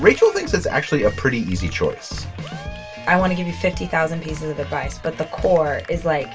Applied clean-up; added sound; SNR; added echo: none; Cheering; 19 dB; reverberation time 0.1 s.